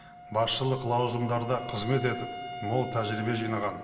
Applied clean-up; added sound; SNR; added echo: none; Wind instrument, woodwind instrument; 11 dB; reverberation time 1.9 s.